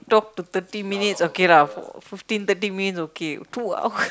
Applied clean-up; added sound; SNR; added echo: none; none; none; none.